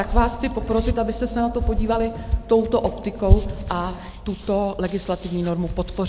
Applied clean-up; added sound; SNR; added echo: none; Hands; 2 dB; none.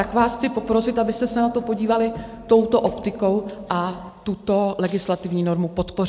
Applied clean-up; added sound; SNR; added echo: none; none; none; none.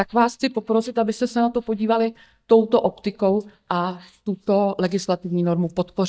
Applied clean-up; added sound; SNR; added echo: neural mask model DeepFilterNet 3.